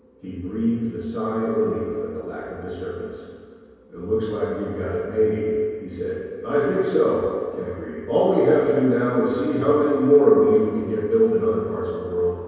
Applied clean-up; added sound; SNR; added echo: none; none; none; reverberation time 2.2 s.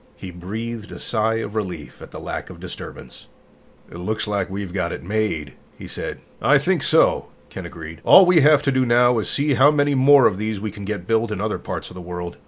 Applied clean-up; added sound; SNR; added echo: none; none; none; none.